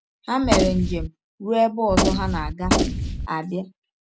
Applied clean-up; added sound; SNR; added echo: none; Gunshot, gunfire; -3 dB; none.